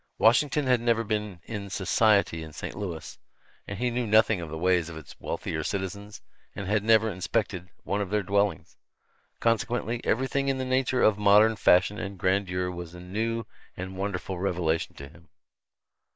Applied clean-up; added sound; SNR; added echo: neural mask model Resemble Enhance denoiser.